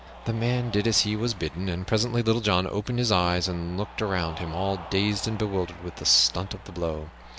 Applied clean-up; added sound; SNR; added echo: none; Cheering; 18 dB; none.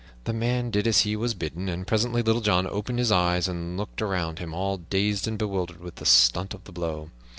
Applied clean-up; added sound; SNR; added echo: none; none; none; none.